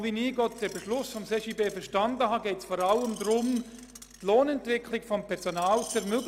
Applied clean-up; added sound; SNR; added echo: none; Screech; 20 dB; none.